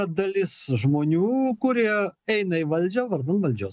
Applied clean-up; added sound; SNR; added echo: none; none; none; none.